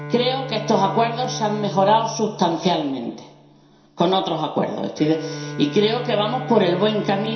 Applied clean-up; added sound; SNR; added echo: none; Bowed string instrument; 12 dB; reverberation time 0.7 s.